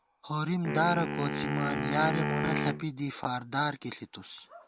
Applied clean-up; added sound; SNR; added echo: none; Wind instrument, woodwind instrument; 3 dB; none.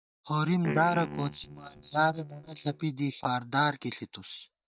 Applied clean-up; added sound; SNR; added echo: neural mask model DeepFilterNet 3.